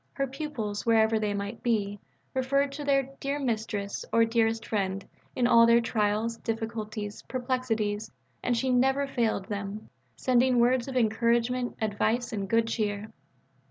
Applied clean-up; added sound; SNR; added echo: none; none; none; none.